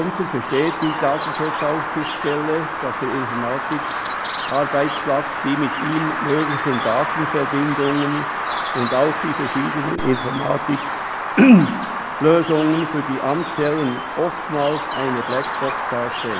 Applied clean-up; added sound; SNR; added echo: none; Bird vocalization, bird call, bird song; 4 dB; none.